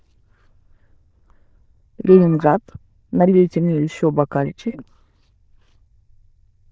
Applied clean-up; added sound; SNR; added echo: neural diffusion model UNIVERSE++.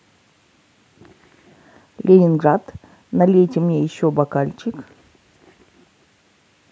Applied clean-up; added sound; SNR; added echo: none; none; none; none.